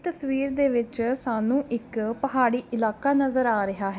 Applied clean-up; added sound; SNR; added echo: none; none; none; none.